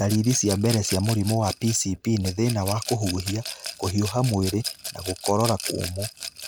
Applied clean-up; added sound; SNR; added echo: none; Rattle / Glass; 10 dB; none.